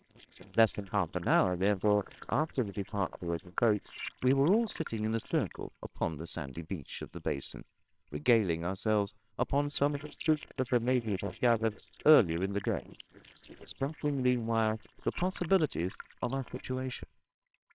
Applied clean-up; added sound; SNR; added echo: neural separator model SepFormer WHAMR!.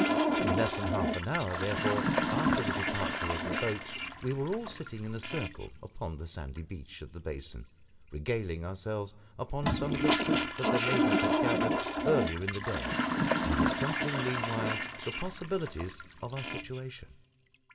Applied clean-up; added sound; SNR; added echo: none; Toilet flush; -3 dB; reverberation time 0.5 s.